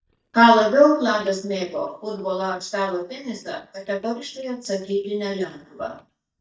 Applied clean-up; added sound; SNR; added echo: neural mask model DeepFilterNet 3.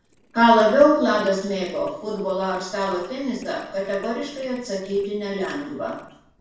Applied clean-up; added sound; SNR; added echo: neural separator model SepFormer DNS4.